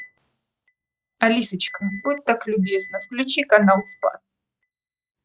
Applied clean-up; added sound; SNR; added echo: neural mask model RNNoise.